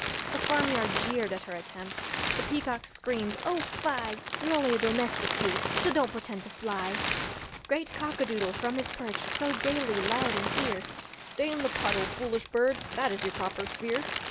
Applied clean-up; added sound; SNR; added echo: none; Crumpling, crinkling; 3 dB; none.